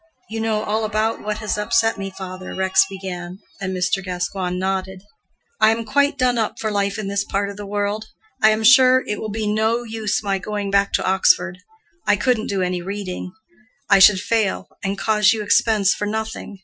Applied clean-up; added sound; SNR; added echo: classical method Wiener filter.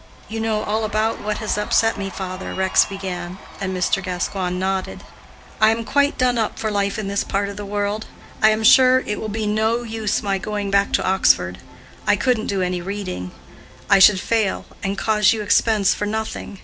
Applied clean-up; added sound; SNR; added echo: none; Cheering; 19 dB; none.